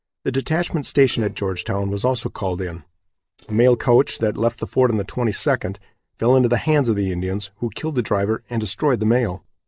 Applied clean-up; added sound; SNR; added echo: neural separator model SepFormer DNS4.